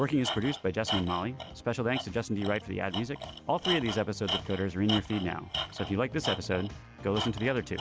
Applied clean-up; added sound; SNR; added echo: none; Tools; 8 dB; none.